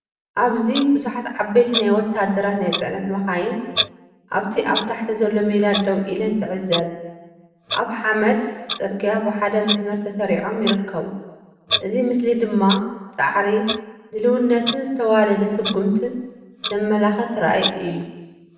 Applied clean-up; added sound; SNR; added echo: none; Clock; 10 dB; reverberation time 1.0 s.